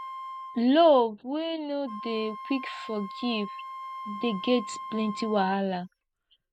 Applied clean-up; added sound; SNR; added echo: none; Wind instrument, woodwind instrument; 13 dB; none.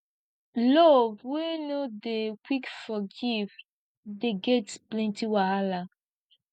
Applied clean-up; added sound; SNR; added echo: none; none; none; none.